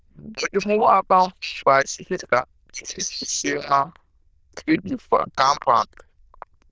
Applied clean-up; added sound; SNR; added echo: neural diffusion model UNIVERSE++.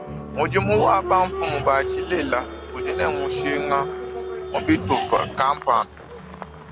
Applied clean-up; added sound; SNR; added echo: none; Applause; 7 dB; none.